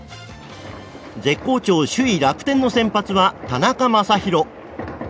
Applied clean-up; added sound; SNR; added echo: none; none; none; none.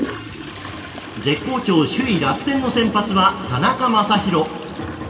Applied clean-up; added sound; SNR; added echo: none; Toilet flush; 15 dB; reverberation time 1.9 s.